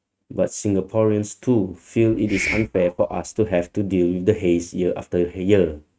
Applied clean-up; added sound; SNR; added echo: neural mask model RNNoise.